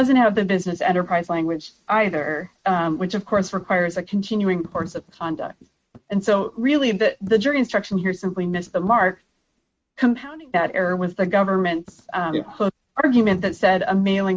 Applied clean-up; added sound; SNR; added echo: neural mask model RNNoise.